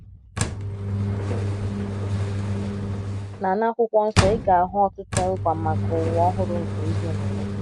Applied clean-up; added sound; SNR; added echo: none; Engine; 0 dB; none.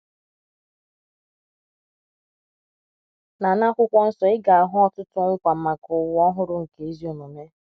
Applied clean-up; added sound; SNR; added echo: none; none; none; none.